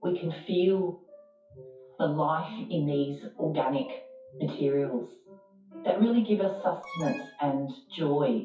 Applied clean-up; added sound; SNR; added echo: classical method WPE with log-MMSE.